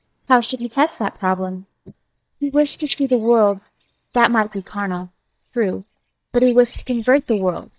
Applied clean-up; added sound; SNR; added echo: neural mask model DeepFilterNet 3.